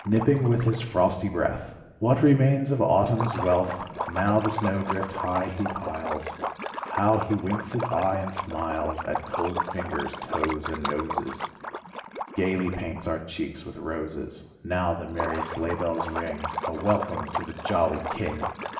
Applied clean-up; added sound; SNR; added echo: none; Liquid; 7 dB; reverberation time 1.2 s.